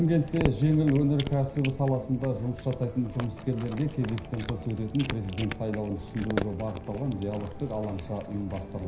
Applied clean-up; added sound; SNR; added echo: none; Cat; 10 dB; reverberation time 0.5 s.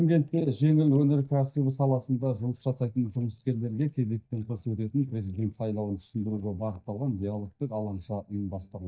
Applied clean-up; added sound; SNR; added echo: neural mask model DeepFilterNet 3.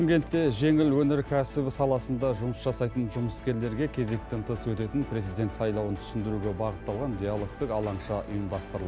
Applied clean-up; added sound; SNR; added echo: none; none; none; none.